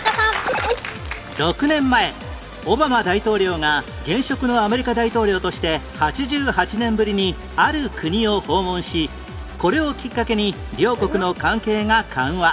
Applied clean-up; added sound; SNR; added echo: none; none; none; none.